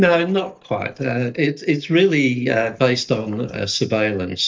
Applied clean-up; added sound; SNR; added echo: neural mask model DeepFilterNet 3.